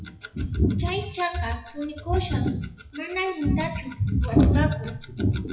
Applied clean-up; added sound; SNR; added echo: classical method WPE with log-MMSE.